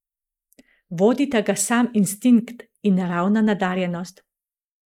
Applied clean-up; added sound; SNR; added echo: neural mask model Resemble Enhance denoiser.